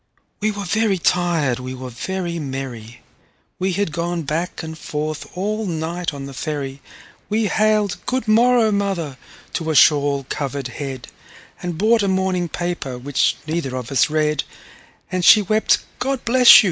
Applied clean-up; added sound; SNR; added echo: none; none; none; none.